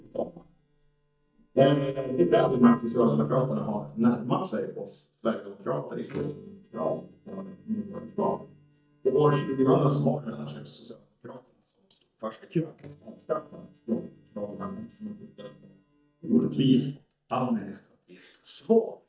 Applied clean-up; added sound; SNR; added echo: neural mask model DeepFilterNet 3.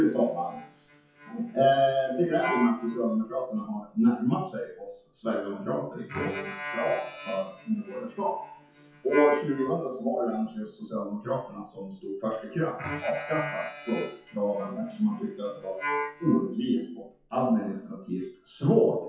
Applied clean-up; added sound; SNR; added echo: classical method WPE with log-MMSE.